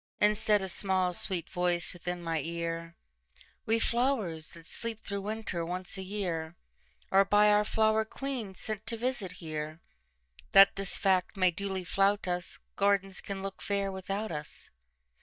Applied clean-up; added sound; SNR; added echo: neural mask model DeepFilterNet 3.